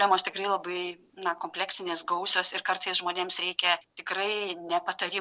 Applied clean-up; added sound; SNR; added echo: none; none; none; none.